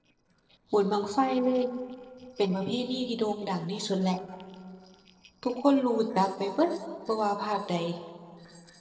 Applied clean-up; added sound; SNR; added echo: neural separator model SepFormer DNS4.